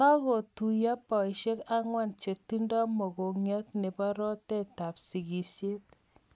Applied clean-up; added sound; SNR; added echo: none; none; none; none.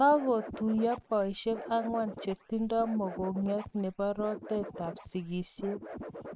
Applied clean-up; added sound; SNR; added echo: neural mask model RNNoise.